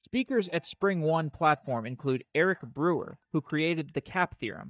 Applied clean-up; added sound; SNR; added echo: neural mask model DeepFilterNet 3.